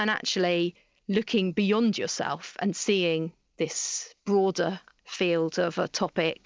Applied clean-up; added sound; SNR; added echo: none; none; none; none.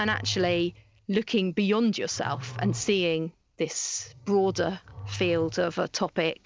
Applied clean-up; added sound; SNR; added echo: none; Growling; 13 dB; none.